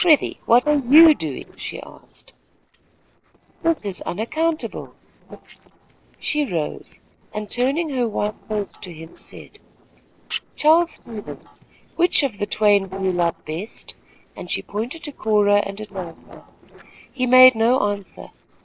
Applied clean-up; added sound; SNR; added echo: neural separator model SepFormer DNS4.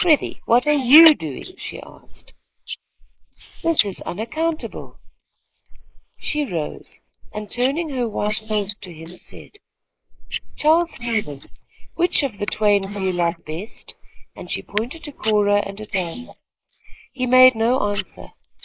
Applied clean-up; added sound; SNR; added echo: neural mask model Resemble Enhance denoiser.